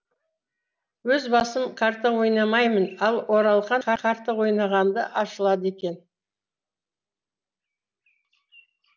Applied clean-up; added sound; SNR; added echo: none; none; none; none.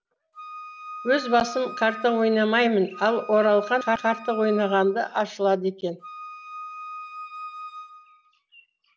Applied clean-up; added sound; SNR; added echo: none; Wind instrument, woodwind instrument; 14 dB; none.